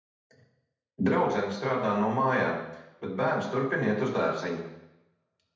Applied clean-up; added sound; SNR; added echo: none; none; none; reverberation time 0.9 s.